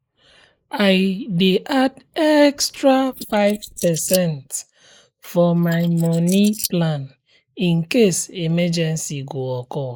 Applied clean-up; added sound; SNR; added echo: neural mask model Resemble Enhance denoiser.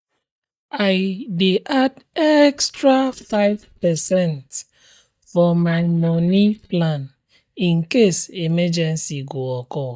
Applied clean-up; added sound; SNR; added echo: neural mask model DeepFilterNet 3.